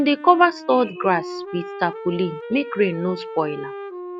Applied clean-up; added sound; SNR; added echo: none; Wind instrument, woodwind instrument; 12 dB; none.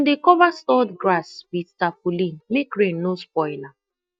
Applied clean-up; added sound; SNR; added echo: neural mask model DeepFilterNet 3.